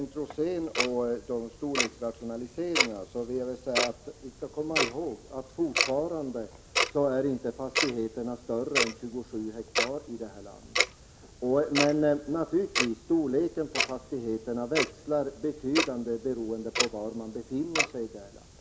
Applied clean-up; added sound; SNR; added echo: none; Tick-tock; 3 dB; none.